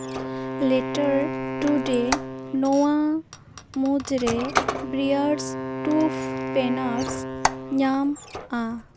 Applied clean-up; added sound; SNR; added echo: none; Wind instrument, woodwind instrument + Squeak; 5 dB; none.